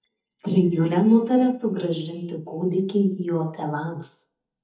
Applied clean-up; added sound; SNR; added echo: neural mask model DeepFilterNet 3.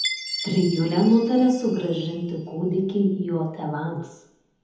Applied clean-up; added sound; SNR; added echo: none; Chime; 13 dB; reverberation time 1.1 s.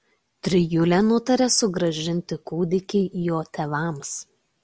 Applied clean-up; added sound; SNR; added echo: none; none; none; none.